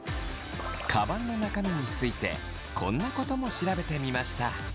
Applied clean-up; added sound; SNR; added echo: none; none; none; none.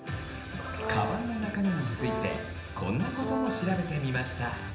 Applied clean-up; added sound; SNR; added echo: none; Brass instrument; 7 dB; reverberation time 0.8 s.